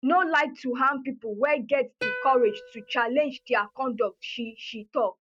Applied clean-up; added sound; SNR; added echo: neural mask model RNNoise.